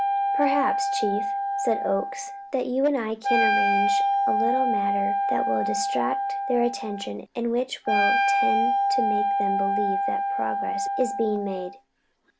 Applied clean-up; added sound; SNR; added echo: none; Wind instrument, woodwind instrument; -3 dB; none.